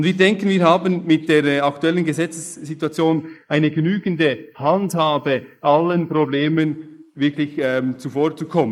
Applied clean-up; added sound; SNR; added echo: neural mask model Resemble Enhance denoiser.